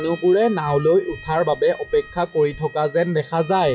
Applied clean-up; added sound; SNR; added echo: classical method log-MMSE.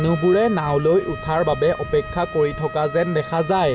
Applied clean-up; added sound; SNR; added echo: none; Trumpet; 14 dB; none.